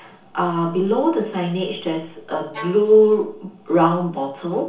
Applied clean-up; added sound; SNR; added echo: none; Bowed string instrument; 16 dB; reverberation time 0.7 s.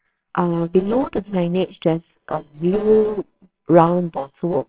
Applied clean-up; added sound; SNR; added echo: neural separator model SepFormer WHAMR!.